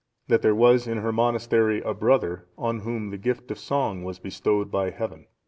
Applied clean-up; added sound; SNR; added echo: none; none; none; none.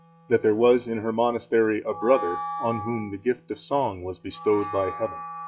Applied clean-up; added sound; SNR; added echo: classical method log-MMSE.